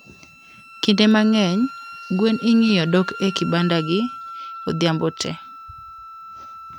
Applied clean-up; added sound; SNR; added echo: none; Wind instrument, woodwind instrument; 15 dB; none.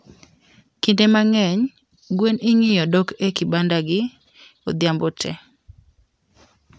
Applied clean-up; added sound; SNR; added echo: none; none; none; none.